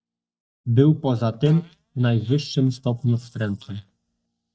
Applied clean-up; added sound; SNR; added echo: neural mask model DeepFilterNet 3.